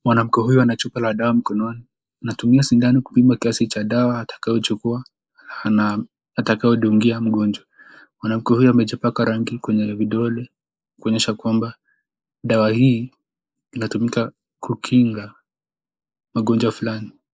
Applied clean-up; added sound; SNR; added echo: neural mask model Resemble Enhance denoiser.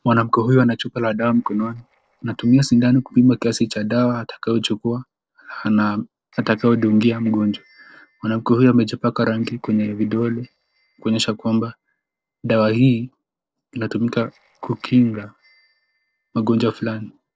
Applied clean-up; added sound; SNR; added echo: neural separator model SepFormer DNS4.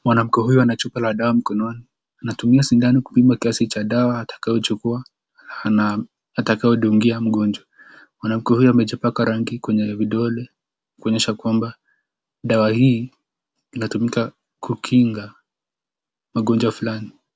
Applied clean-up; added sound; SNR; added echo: none; none; none; none.